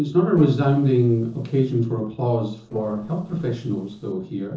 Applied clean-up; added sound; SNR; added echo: neural separator model SepFormer DNS4.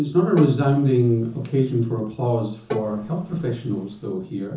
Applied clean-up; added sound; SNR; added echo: none; Bowed string instrument; 12 dB; reverberation time 0.6 s.